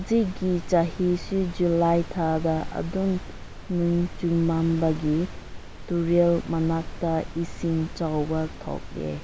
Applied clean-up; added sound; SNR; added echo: none; none; none; none.